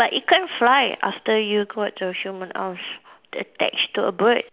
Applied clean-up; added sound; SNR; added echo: none; none; none; none.